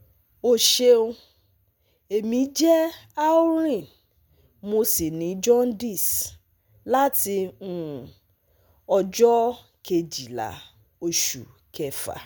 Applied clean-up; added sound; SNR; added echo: none; none; none; none.